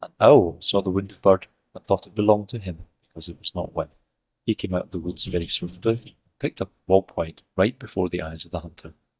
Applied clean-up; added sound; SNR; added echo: neural mask model DeepFilterNet 3.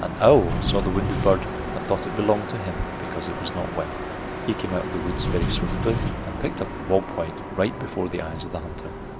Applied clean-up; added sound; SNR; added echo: none; Truck + Wind; 3 dB; none.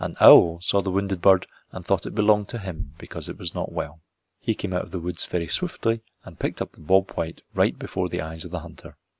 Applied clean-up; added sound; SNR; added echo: none; none; none; none.